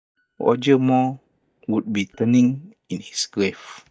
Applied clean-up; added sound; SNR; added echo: neural mask model DeepFilterNet 3.